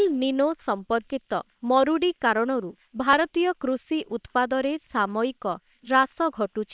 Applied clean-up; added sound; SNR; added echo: neural separator model SepFormer WHAM!.